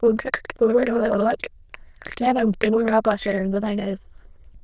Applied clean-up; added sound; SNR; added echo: neural diffusion model UNIVERSE++.